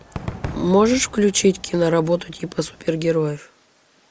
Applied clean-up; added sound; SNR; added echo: none; Crowd / Cheering / Fireworks; 16 dB; none.